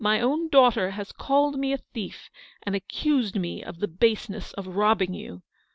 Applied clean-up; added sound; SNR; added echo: none; none; none; none.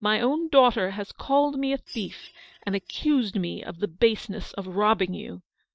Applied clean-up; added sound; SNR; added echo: neural mask model DeepFilterNet 3.